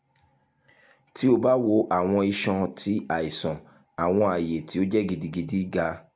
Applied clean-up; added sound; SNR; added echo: none; none; none; none.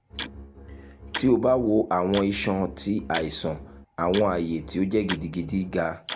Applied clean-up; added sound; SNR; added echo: none; Bowed string instrument + Tick-tock; 13 dB; none.